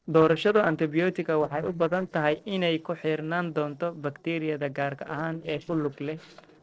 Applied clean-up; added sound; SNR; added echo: neural separator model SepFormer DNS4.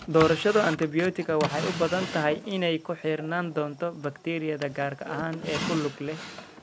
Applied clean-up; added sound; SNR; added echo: none; Drawer open or close; 10 dB; none.